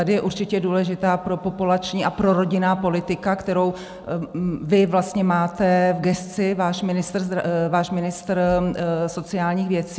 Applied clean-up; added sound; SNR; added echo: none; none; none; none.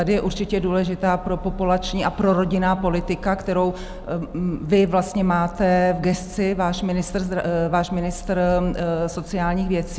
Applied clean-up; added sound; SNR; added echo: none; Subway, metro, underground; 13 dB; none.